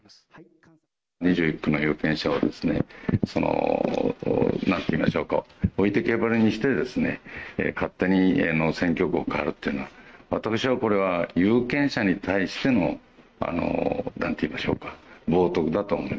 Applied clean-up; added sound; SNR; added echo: none; none; none; none.